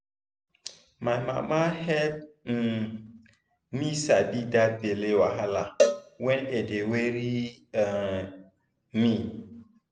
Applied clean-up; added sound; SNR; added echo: none; Cowbell; 2 dB; none.